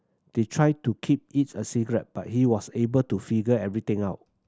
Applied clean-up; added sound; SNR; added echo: none; none; none; none.